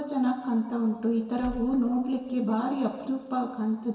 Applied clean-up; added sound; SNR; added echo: none; Tools; 20 dB; reverberation time 1.4 s.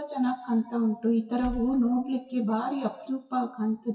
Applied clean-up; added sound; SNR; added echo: classical method WPE with log-MMSE.